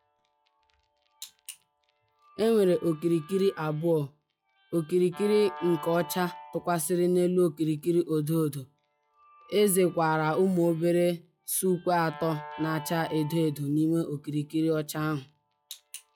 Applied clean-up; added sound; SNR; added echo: classical method log-MMSE.